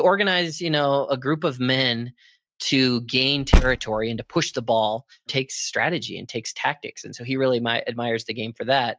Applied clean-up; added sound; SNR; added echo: neural mask model RNNoise.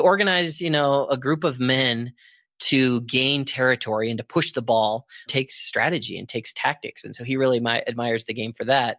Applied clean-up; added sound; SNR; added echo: none; none; none; none.